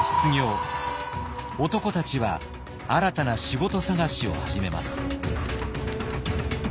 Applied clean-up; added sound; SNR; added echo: none; none; none; none.